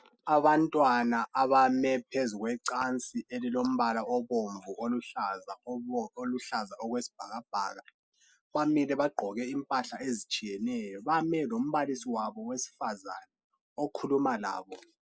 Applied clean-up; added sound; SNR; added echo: neural mask model Resemble Enhance denoiser.